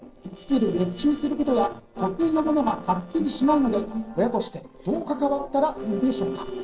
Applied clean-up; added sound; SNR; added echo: neural separator model SepFormer DNS4.